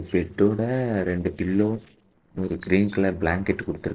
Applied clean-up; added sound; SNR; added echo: neural separator model SepFormer DNS4.